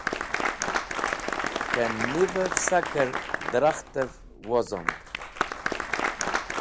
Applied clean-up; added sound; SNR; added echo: none; Applause; 0 dB; none.